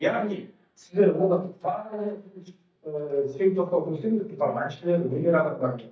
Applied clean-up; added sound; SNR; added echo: neural mask model DeepFilterNet 3.